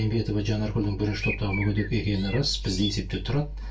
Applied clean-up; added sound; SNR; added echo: none; Bird; 11 dB; reverberation time 0.2 s.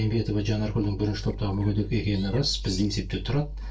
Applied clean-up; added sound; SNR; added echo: neural separator model SepFormer DNS4.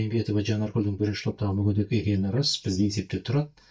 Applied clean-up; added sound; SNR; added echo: neural mask model DeepFilterNet 3.